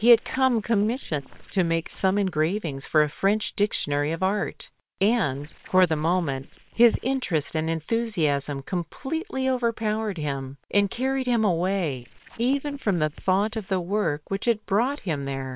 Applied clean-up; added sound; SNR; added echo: neural separator model SepFormer WHAM!.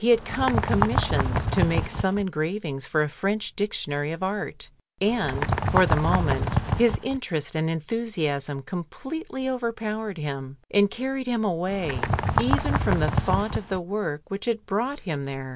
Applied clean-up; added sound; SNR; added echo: none; Bird; -1 dB; none.